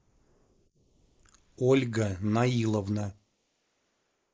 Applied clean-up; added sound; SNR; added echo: neural mask model Resemble Enhance denoiser.